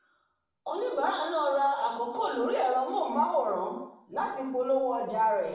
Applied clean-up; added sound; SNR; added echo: none; none; none; reverberation time 0.7 s.